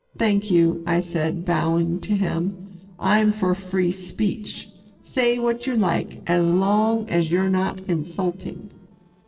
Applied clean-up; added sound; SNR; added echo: neural separator model SepFormer DNS4.